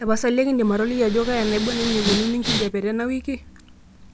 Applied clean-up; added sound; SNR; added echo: none; Respiratory sounds; 8 dB; none.